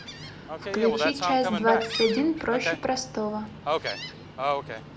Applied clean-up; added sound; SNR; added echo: none; Gull, seagull; 3 dB; none.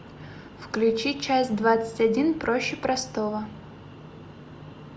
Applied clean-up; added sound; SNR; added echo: none; none; none; none.